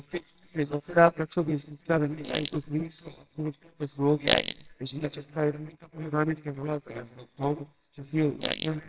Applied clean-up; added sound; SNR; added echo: neural separator model SepFormer WHAMR!.